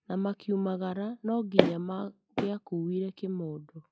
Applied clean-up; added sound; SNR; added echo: classical method log-MMSE.